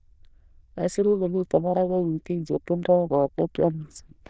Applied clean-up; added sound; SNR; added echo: neural diffusion model UNIVERSE++.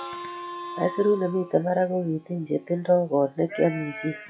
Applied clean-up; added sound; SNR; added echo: classical method log-MMSE.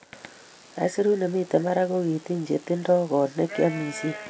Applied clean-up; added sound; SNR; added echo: none; none; none; none.